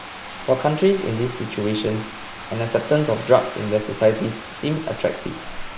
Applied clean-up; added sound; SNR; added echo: none; Bathtub (filling or washing); 12 dB; none.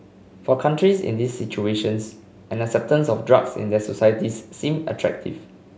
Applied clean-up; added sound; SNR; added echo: none; none; none; none.